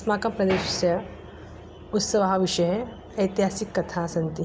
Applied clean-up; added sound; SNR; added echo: none; none; none; none.